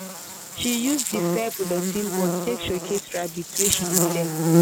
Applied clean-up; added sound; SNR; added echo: neural mask model Resemble Enhance denoiser.